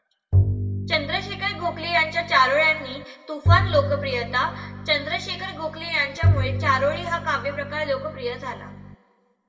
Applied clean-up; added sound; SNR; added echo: none; Bowed string instrument; 1 dB; reverberation time 1.4 s.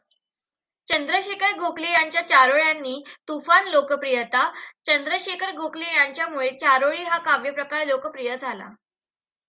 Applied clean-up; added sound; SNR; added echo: none; none; none; none.